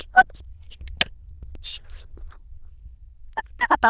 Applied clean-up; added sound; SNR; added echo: neural diffusion model UNIVERSE++.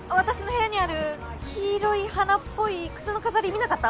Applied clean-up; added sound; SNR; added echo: none; none; none; none.